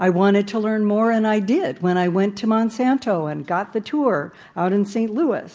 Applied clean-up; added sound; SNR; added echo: none; none; none; none.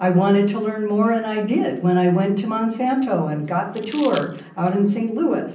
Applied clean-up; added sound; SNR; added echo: none; Crumpling, crinkling; 14 dB; reverberation time 0.6 s.